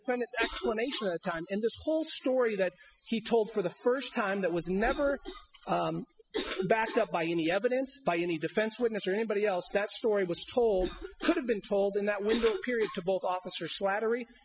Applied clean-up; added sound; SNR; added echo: classical method spectral subtraction.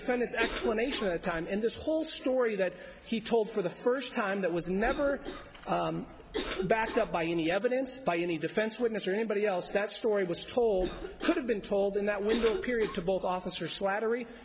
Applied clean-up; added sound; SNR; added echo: none; Cough; 13 dB; none.